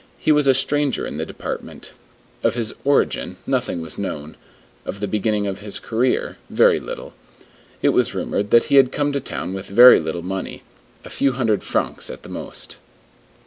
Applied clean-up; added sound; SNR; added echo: none; none; none; none.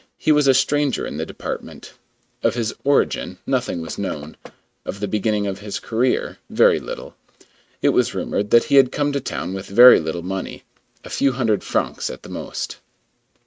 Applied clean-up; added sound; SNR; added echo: neural mask model RNNoise.